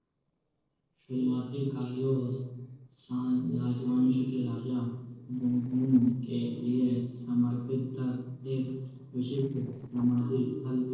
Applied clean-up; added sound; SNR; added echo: neural separator model SepFormer DNS4.